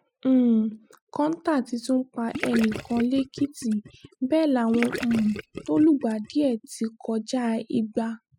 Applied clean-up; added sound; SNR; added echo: classical method spectral subtraction.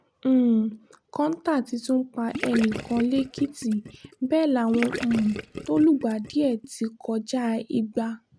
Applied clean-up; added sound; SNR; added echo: none; Gurgling / Liquid; 11 dB; none.